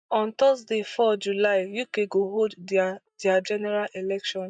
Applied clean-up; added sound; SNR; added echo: neural mask model DeepFilterNet 3.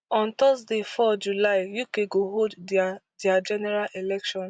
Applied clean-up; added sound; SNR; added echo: none; none; none; none.